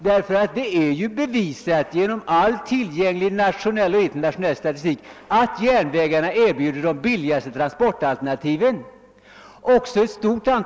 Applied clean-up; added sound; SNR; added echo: none; none; none; none.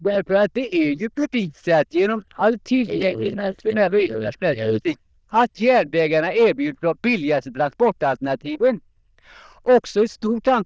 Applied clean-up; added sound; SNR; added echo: neural diffusion model UNIVERSE++.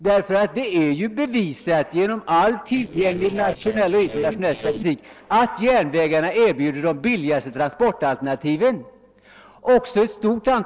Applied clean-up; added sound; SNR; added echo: neural separator model SepFormer DNS4.